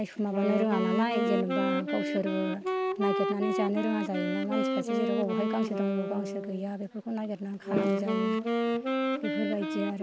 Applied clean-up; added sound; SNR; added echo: none; Wind instrument, woodwind instrument; -1 dB; none.